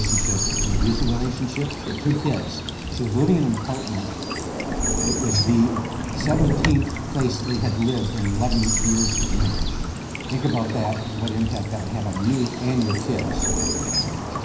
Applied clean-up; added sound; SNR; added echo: none; Stream / Bird vocalization, bird call, bird song; 2 dB; reverberation time 0.4 s.